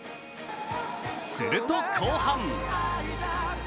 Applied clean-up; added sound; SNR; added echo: none; none; none; none.